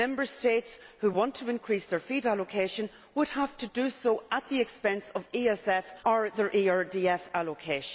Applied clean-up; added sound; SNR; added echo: none; none; none; none.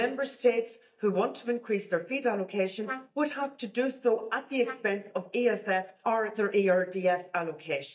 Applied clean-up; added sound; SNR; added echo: neural mask model DeepFilterNet 3.